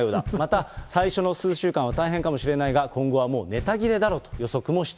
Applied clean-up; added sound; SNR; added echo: none; Knock; 15 dB; none.